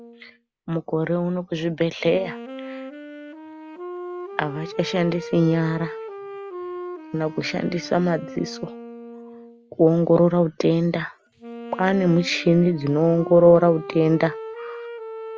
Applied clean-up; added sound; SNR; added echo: none; Wind instrument, woodwind instrument; 14 dB; none.